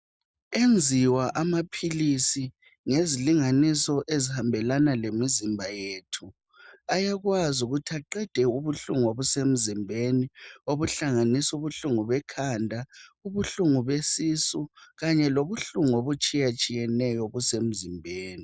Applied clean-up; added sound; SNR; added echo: none; none; none; none.